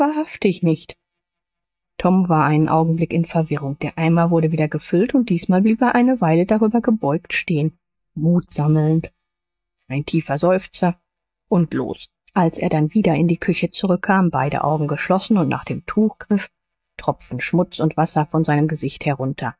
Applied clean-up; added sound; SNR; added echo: neural mask model DeepFilterNet 3.